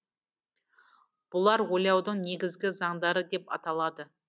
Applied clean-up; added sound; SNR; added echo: none; none; none; none.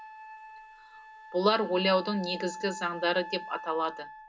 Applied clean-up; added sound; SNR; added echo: none; Wind instrument, woodwind instrument; 13 dB; reverberation time 0.2 s.